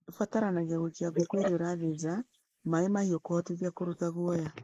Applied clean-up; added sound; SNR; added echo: neural mask model Resemble Enhance denoiser.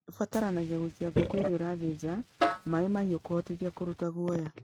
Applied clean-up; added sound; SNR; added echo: neural mask model RNNoise.